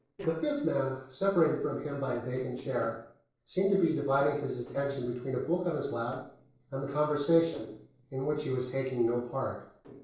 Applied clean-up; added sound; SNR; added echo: neural separator model SepFormer DNS4.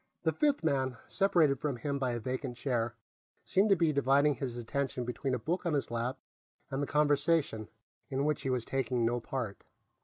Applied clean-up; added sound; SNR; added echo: none; none; none; none.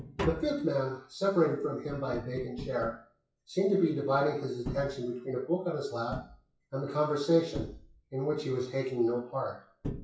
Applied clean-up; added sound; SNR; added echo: classical method WPE with log-MMSE.